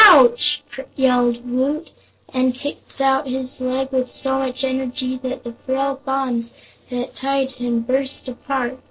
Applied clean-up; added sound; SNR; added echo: neural separator model SepFormer DNS4.